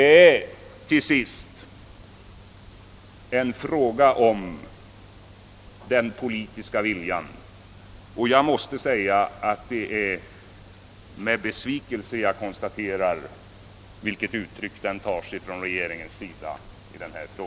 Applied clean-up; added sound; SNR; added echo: none; none; none; none.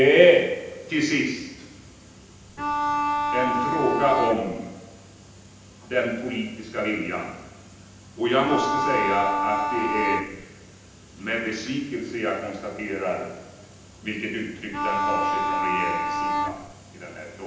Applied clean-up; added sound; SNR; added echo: none; Bowed string instrument; -1 dB; reverberation time 0.9 s.